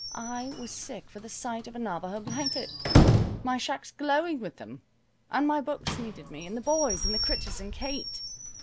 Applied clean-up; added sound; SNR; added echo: none; Squeak / Slam / Wood; -3 dB; none.